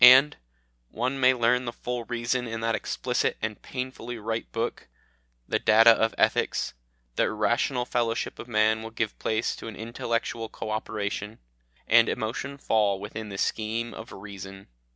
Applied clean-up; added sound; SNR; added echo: none; none; none; none.